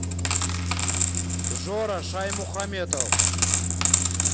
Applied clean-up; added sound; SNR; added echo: none; Coin (dropping); -2 dB; none.